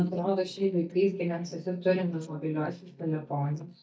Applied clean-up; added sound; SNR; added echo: neural mask model DeepFilterNet 3.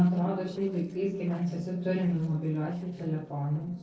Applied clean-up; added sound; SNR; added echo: neural separator model SepFormer DNS4.